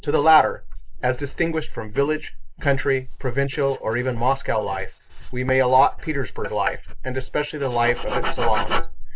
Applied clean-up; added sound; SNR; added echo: neural mask model Resemble Enhance denoiser.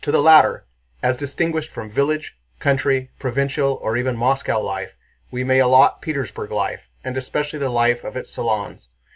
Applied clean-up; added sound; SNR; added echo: none; none; none; none.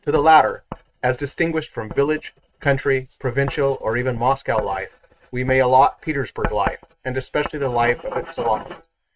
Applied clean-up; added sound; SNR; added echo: neural mask model RNNoise.